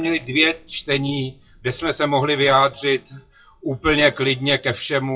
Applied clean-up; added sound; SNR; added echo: classical method WPE with log-MMSE.